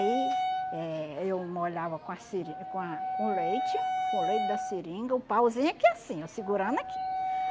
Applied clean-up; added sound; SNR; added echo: none; Wind instrument, woodwind instrument; 2 dB; none.